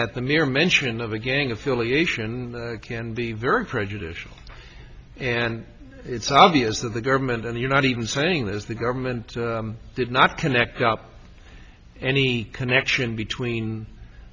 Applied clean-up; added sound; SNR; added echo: none; none; none; none.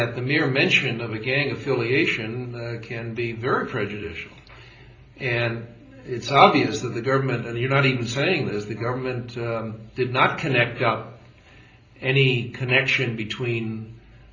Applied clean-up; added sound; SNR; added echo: none; none; none; reverberation time 0.5 s.